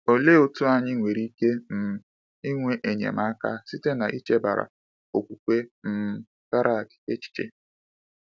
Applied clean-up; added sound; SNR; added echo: none; none; none; none.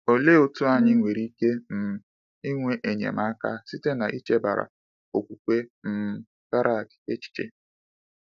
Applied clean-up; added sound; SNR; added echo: neural mask model DeepFilterNet 3.